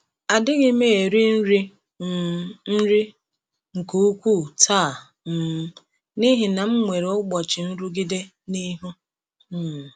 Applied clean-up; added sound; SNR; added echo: none; none; none; none.